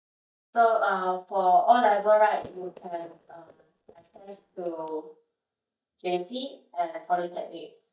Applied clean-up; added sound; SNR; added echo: neural mask model DeepFilterNet 3.